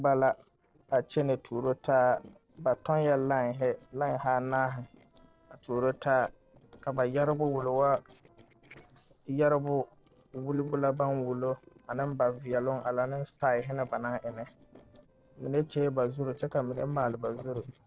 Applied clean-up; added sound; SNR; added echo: neural separator model SepFormer DNS4.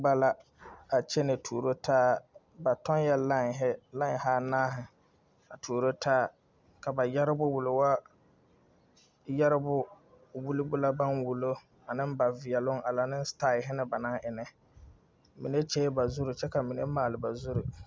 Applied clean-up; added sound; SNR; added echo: none; none; none; none.